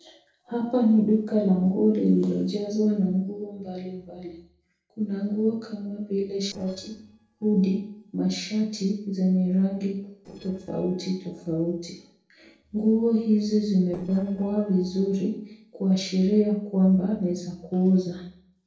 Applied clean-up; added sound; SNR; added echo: neural separator model SepFormer DNS4.